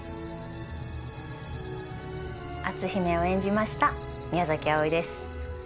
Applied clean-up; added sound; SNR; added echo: none; Squeak; 10 dB; none.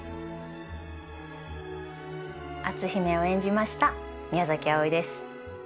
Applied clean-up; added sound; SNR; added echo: none; none; none; none.